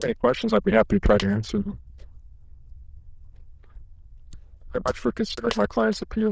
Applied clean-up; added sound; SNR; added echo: neural diffusion model UNIVERSE++.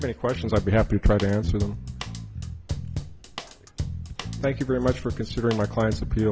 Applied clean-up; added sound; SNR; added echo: none; Drum / Drum kit + Bass guitar; 7 dB; none.